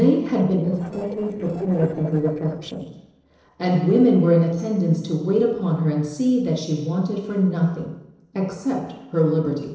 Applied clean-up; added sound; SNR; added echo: neural separator model SepFormer DNS4.